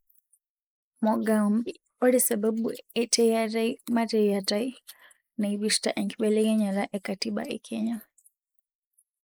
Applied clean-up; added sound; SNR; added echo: neural mask model Resemble Enhance denoiser.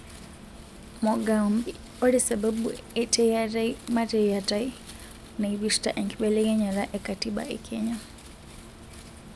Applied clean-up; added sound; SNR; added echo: none; Wind; 17 dB; none.